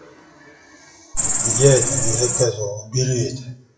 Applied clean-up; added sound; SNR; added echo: classical method WPE with log-MMSE.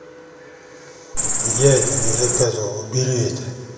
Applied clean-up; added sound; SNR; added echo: none; Cricket; -3 dB; reverberation time 2.6 s.